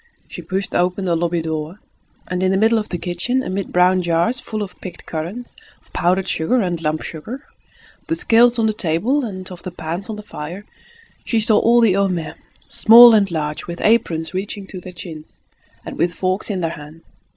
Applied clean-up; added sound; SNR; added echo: none; none; none; none.